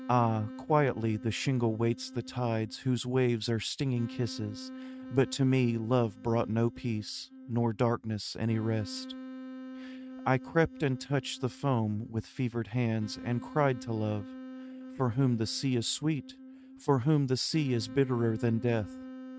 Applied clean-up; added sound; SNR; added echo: neural mask model RNNoise.